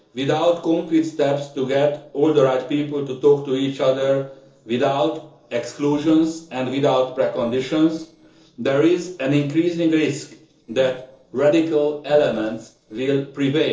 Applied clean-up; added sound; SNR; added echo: neural separator model SepFormer DNS4.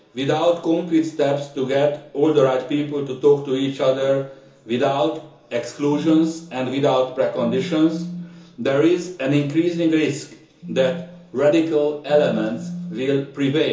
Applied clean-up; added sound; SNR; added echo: none; Telephone; 14 dB; reverberation time 0.7 s.